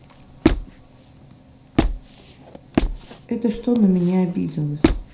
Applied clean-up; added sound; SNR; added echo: none; Squeak; 0 dB; reverberation time 0.5 s.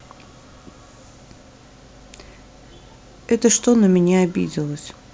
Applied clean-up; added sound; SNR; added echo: none; none; none; none.